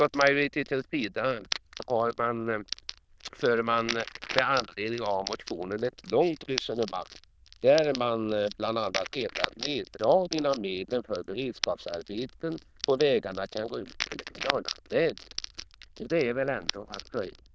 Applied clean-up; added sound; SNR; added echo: neural diffusion model UNIVERSE++.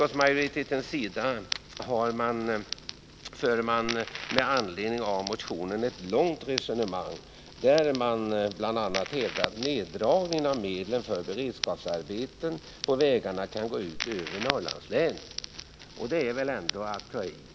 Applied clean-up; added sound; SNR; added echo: none; Crackle; 11 dB; none.